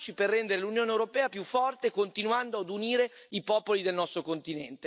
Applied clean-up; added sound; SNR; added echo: none; none; none; none.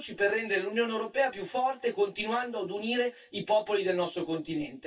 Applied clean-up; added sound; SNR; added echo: none; none; none; reverberation time 0.1 s.